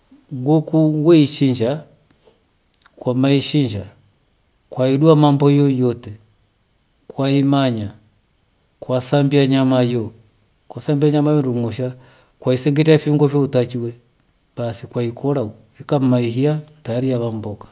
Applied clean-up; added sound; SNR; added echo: none; none; none; none.